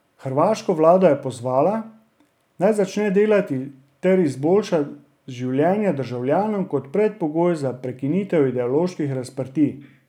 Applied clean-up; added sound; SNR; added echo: none; none; none; none.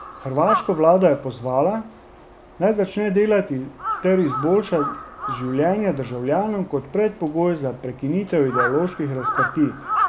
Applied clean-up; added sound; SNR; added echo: none; Crow; 8 dB; none.